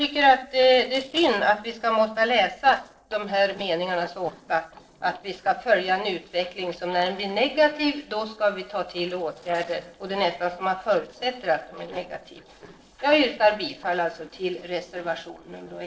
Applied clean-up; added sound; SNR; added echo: neural separator model SepFormer DNS4.